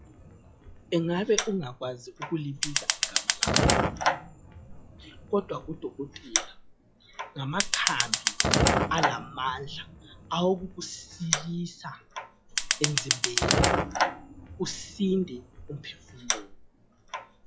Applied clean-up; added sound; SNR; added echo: classical method log-MMSE.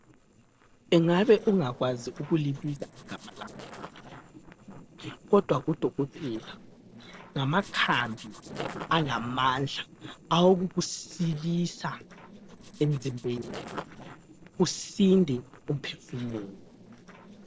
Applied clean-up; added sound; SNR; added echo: neural separator model SepFormer DNS4.